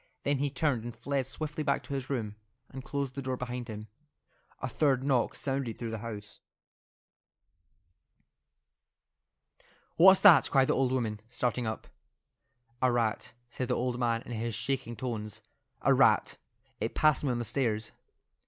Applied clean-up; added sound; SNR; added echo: neural mask model Resemble Enhance denoiser.